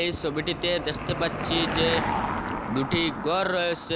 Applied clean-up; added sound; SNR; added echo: none; Car passing by / Engine; 4 dB; none.